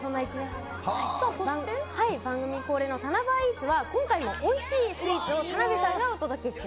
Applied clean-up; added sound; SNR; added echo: none; none; none; none.